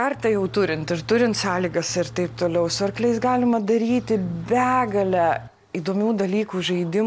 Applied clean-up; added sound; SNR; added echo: none; Engine / Truck; 16 dB; none.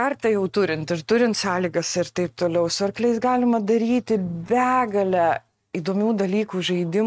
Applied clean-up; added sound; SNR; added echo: neural mask model RNNoise.